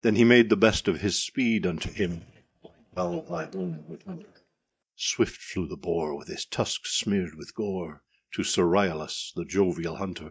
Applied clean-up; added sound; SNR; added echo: neural mask model DeepFilterNet 3.